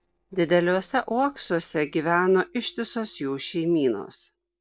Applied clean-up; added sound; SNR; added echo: neural separator model SepFormer DNS4.